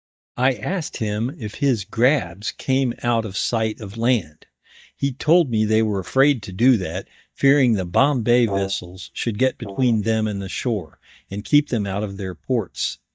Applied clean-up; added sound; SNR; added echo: neural mask model DeepFilterNet 3.